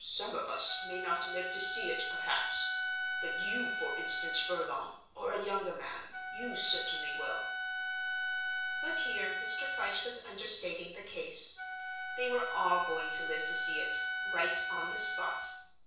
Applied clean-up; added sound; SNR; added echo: none; Wind instrument, woodwind instrument; 6 dB; reverberation time 0.7 s.